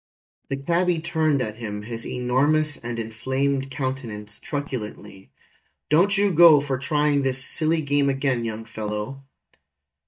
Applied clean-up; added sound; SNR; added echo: neural mask model DeepFilterNet 3.